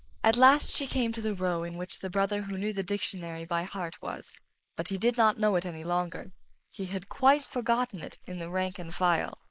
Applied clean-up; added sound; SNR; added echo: neural mask model Resemble Enhance denoiser.